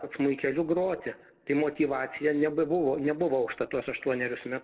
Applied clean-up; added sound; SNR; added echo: neural separator model SepFormer DNS4.